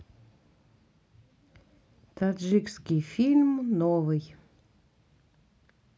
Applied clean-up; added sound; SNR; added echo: none; none; none; none.